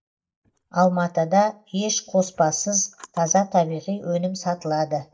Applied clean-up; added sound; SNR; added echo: neural mask model DeepFilterNet 3.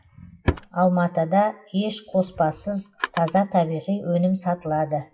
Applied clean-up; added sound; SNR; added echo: classical method WPE with log-MMSE.